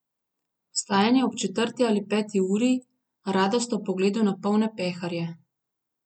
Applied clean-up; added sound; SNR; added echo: none; none; none; none.